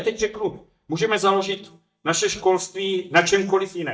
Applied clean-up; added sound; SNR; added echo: neural mask model DeepFilterNet 3.